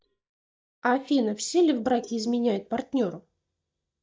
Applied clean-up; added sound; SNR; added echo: neural mask model DeepFilterNet 3.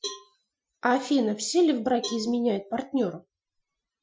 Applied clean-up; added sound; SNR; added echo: classical method Wiener filter.